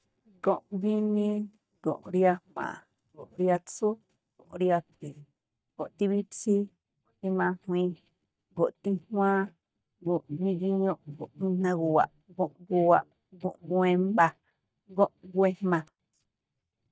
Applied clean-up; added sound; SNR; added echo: neural mask model DeepFilterNet 3.